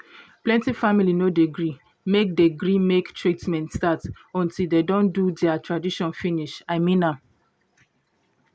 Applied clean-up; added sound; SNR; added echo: none; none; none; none.